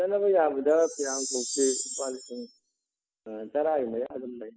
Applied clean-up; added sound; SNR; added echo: classical method spectral subtraction.